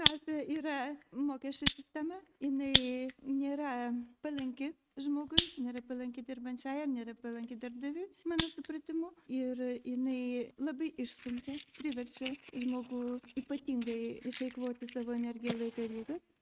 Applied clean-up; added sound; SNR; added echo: neural mask model RNNoise.